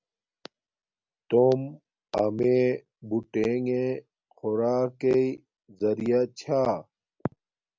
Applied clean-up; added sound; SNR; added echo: none; none; none; none.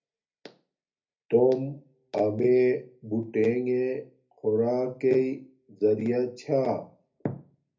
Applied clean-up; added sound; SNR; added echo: none; none; none; reverberation time 0.3 s.